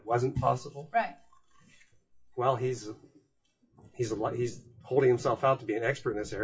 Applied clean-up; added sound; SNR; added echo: classical method WPE with log-MMSE.